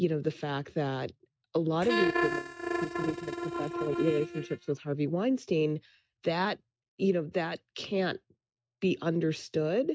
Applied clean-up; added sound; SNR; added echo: neural mask model RNNoise.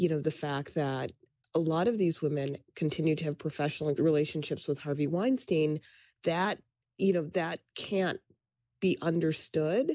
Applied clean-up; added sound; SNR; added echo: none; none; none; none.